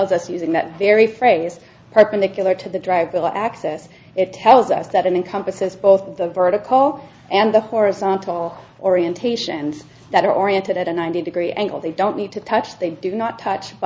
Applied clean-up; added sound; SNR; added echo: none; none; none; none.